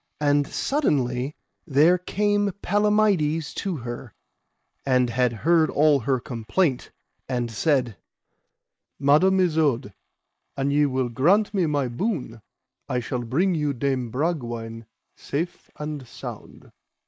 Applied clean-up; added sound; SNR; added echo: neural mask model Resemble Enhance denoiser.